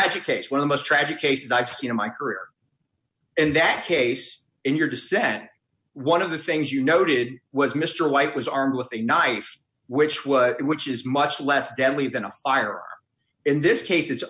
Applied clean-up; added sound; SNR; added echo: none; none; none; none.